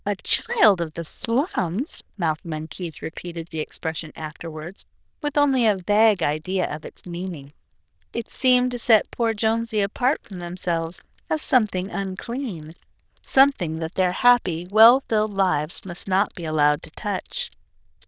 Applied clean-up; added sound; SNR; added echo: neural diffusion model UNIVERSE++.